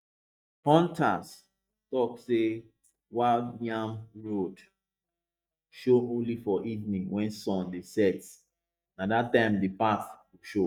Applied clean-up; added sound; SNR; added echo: neural mask model DeepFilterNet 3.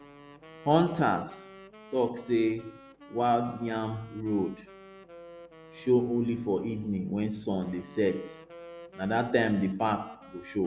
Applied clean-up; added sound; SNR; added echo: none; Wind instrument, woodwind instrument; 20 dB; none.